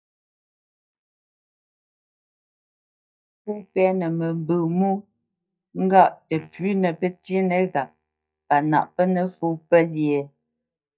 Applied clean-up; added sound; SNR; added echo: neural mask model DeepFilterNet 3.